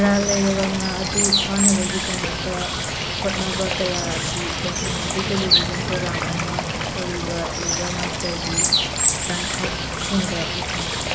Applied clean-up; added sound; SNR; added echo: none; Water / Bird; -3 dB; none.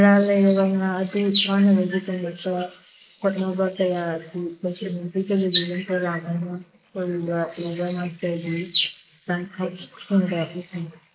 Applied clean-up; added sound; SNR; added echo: neural mask model Resemble Enhance denoiser.